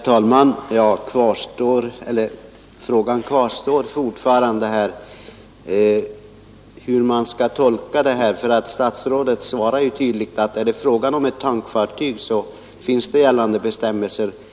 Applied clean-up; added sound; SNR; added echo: none; none; none; none.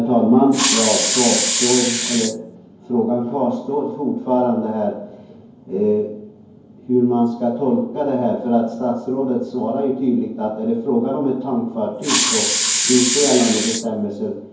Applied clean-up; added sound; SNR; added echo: none; Hiss; -1 dB; reverberation time 0.9 s.